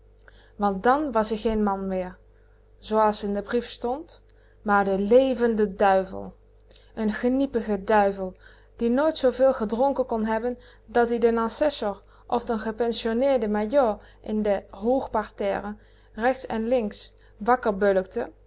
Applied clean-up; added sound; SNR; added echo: none; none; none; none.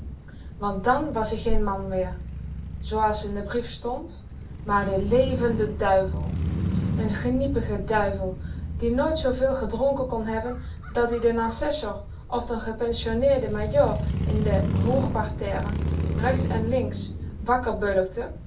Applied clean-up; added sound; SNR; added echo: none; Motorcycle / Crow; 4 dB; reverberation time 0.3 s.